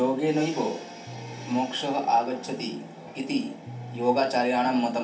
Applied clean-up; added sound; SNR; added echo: none; Electric guitar; 19 dB; reverberation time 0.3 s.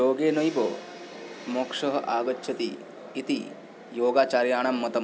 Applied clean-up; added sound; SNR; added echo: none; none; none; none.